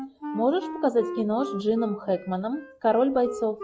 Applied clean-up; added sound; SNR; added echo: classical method log-MMSE.